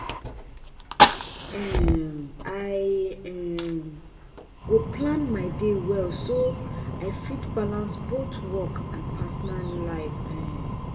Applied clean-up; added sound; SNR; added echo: none; Fire; -1 dB; reverberation time 0.9 s.